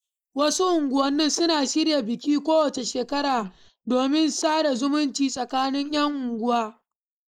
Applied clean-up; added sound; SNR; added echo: neural mask model Resemble Enhance denoiser.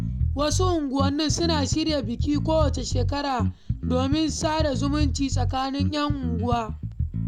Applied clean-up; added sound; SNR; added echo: none; Bass guitar; 1 dB; none.